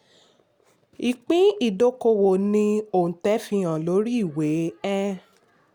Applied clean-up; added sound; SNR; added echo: none; none; none; none.